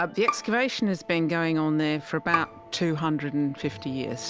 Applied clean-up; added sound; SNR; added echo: none; Bowed string instrument; 10 dB; none.